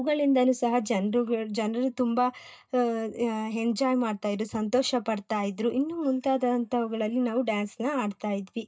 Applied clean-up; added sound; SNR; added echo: neural mask model DeepFilterNet 3.